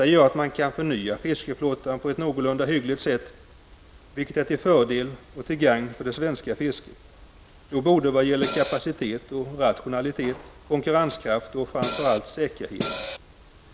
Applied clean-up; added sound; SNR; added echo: none; Cymbal; 3 dB; none.